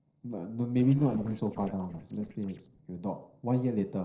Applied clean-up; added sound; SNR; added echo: neural separator model SepFormer DNS4.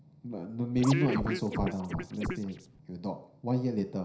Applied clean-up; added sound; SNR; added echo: none; Scratching (performance technique); 4 dB; reverberation time 0.5 s.